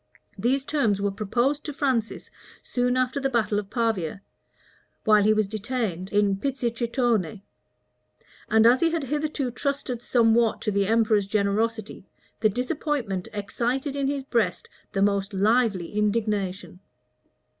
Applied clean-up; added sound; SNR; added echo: none; none; none; none.